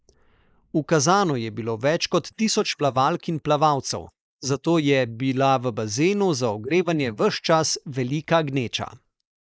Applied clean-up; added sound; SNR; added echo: neural mask model Resemble Enhance denoiser.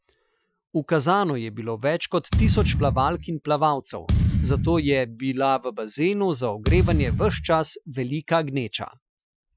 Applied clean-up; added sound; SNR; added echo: classical method Wiener filter.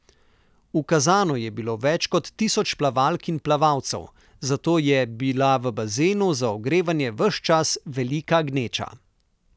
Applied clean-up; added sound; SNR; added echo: none; none; none; none.